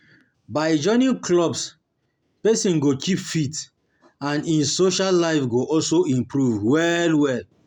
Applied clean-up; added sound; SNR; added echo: none; none; none; none.